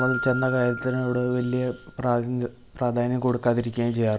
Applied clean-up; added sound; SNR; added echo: none; Keyboard (musical); 12 dB; none.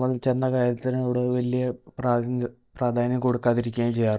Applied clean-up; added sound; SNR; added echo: neural mask model DeepFilterNet 3.